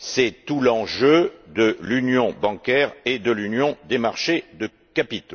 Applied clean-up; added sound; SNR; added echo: none; none; none; none.